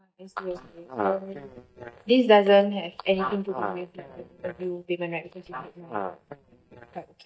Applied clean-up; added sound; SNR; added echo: neural mask model DeepFilterNet 3.